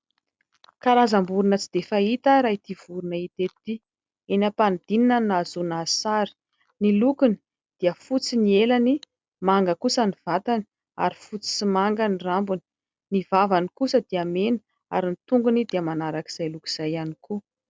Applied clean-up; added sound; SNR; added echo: none; none; none; none.